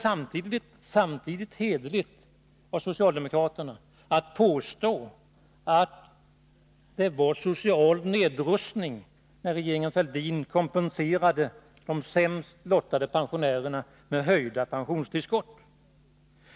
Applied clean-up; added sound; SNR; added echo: none; none; none; none.